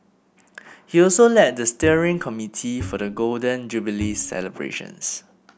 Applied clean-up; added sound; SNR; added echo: none; Bowed string instrument; 12 dB; none.